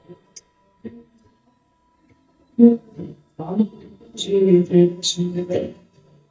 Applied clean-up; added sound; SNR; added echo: neural mask model DeepFilterNet 3.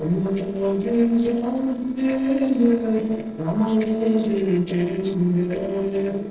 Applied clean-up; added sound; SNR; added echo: neural separator model SepFormer DNS4.